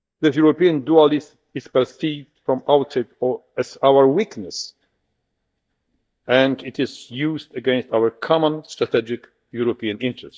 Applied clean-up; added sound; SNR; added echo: neural mask model DeepFilterNet 3.